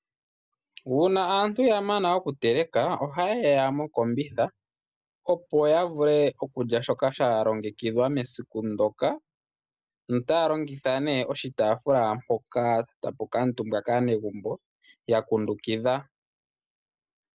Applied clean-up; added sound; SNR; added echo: none; none; none; none.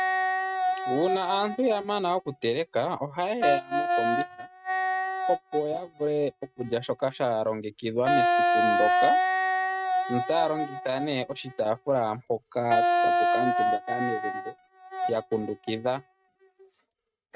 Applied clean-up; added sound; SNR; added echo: neural mask model RNNoise.